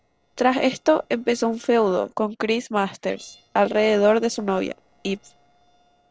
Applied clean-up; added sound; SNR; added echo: neural separator model SepFormer DNS4.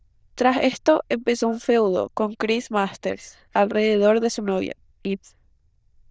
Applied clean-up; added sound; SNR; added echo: neural diffusion model UNIVERSE++.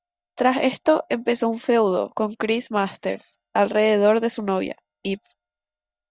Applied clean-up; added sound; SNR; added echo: neural mask model DeepFilterNet 3.